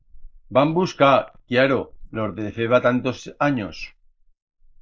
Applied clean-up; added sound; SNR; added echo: neural mask model Resemble Enhance denoiser.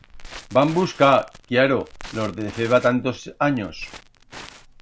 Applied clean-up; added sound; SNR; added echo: none; Crackle; 19 dB; none.